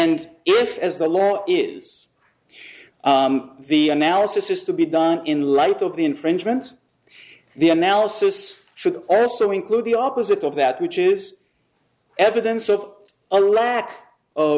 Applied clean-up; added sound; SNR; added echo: none; none; none; none.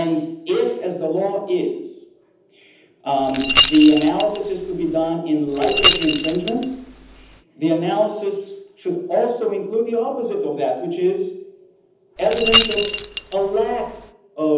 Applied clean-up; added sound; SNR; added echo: none; Rattle / Keys jangling; 2 dB; reverberation time 0.8 s.